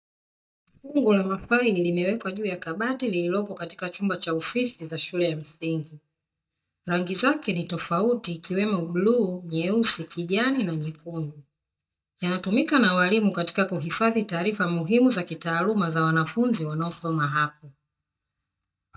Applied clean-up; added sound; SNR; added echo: neural mask model DeepFilterNet 3.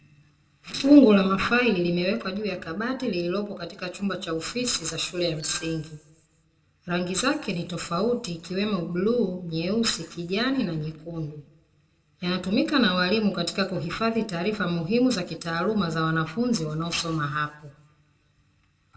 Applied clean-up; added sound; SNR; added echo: neural separator model SepFormer DNS4.